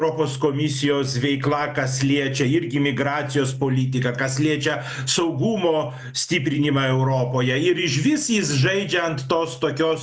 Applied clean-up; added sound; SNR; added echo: none; none; none; none.